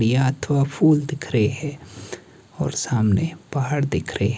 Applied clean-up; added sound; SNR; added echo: none; none; none; none.